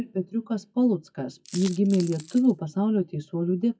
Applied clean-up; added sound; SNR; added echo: classical method WPE with log-MMSE.